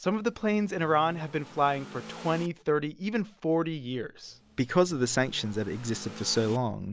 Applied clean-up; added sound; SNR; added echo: none; Accelerating, revving, vroom / Car; 18 dB; none.